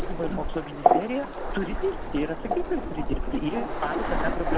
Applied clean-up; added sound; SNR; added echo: none; Waves, surf; -4 dB; none.